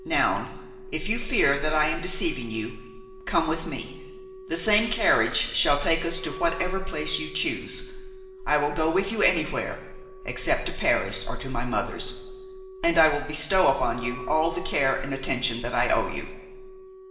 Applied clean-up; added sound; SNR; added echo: none; Wind instrument, woodwind instrument; 17 dB; reverberation time 1.1 s.